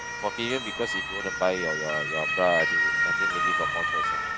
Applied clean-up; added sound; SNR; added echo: none; Motor vehicle (road) / Siren; -3 dB; none.